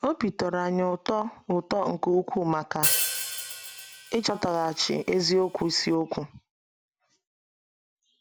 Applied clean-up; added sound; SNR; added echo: none; Hi-hat; 3 dB; none.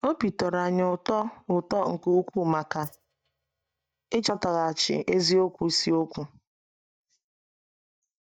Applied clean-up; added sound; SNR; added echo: neural mask model DeepFilterNet 3.